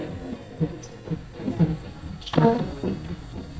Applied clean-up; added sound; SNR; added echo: neural mask model DeepFilterNet 3.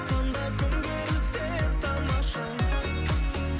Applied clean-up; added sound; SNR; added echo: none; none; none; none.